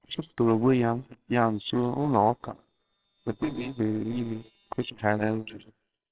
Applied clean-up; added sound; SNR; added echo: neural separator model SepFormer WHAMR!.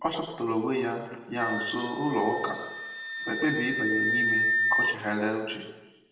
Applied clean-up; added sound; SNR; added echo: none; Wind instrument, woodwind instrument; 1 dB; reverberation time 1.1 s.